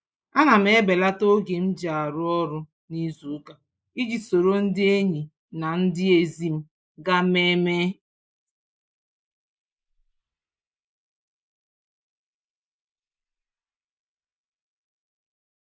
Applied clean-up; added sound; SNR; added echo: neural mask model Resemble Enhance denoiser.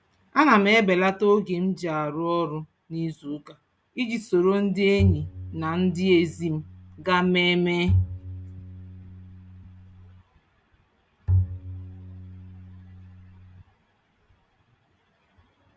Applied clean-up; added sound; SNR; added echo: none; Bowed string instrument; 4 dB; none.